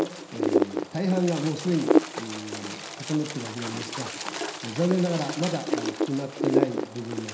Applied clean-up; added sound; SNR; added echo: none; Wind; -1 dB; reverberation time 0.9 s.